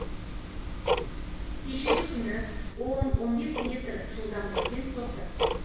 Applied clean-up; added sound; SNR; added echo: none; Tick-tock; -3 dB; reverberation time 1.1 s.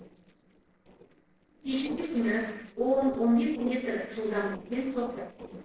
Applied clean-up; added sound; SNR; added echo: neural separator model SepFormer DNS4.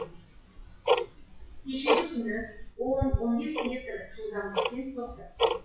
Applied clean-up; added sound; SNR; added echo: classical method WPE with log-MMSE.